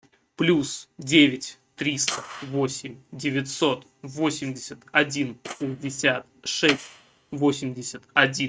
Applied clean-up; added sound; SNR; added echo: neural mask model RNNoise.